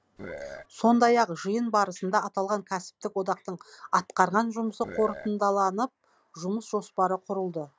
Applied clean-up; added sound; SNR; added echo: none; Burping, eructation; 12 dB; none.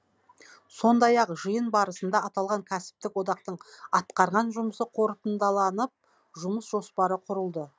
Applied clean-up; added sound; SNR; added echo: none; none; none; none.